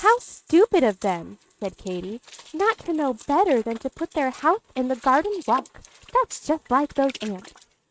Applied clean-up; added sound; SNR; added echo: neural mask model RNNoise.